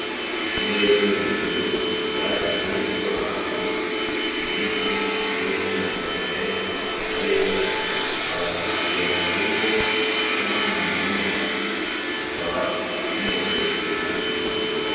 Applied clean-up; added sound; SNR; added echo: none; Domestic sounds, home sounds; -5 dB; reverberation time 2.1 s.